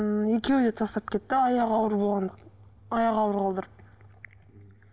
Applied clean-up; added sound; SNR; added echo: none; none; none; none.